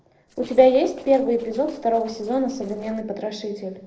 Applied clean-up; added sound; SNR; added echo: neural separator model SepFormer DNS4.